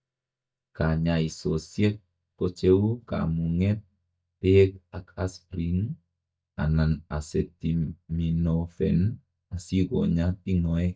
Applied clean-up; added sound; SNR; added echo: neural mask model DeepFilterNet 3.